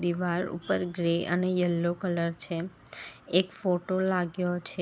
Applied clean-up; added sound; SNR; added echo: none; none; none; none.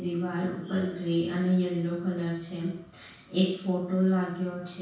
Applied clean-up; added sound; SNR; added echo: none; none; none; reverberation time 0.6 s.